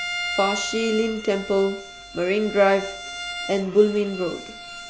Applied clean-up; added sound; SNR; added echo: none; Bowed string instrument; 10 dB; none.